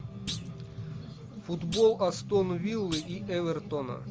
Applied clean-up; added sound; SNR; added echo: none; Thump, thud; 14 dB; none.